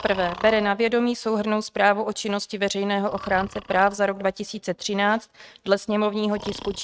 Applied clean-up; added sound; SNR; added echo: neural mask model RNNoise.